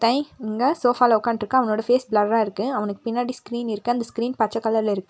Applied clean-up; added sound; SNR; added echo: none; none; none; none.